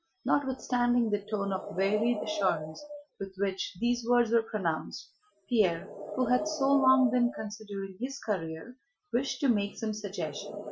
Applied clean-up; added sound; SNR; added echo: classical method Wiener filter.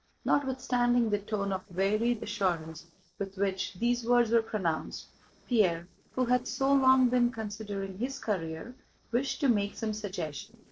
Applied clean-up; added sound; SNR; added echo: neural separator model SepFormer DNS4.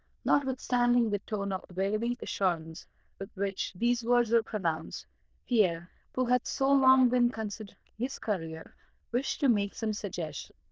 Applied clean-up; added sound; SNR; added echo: neural diffusion model UNIVERSE++.